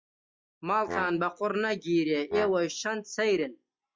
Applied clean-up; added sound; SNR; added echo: classical method log-MMSE.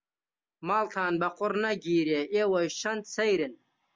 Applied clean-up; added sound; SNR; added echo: none; none; none; none.